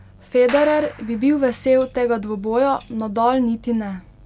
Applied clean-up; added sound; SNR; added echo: none; Clapping + Tambourine; 15 dB; none.